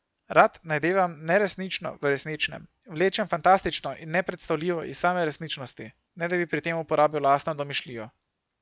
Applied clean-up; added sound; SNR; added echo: none; none; none; none.